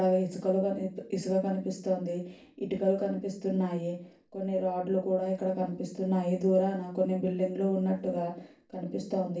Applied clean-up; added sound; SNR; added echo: none; none; none; reverberation time 0.3 s.